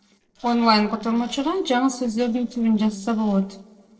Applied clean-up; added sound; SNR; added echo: neural separator model SepFormer DNS4.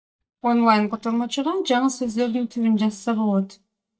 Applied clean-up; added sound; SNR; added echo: neural mask model DeepFilterNet 3.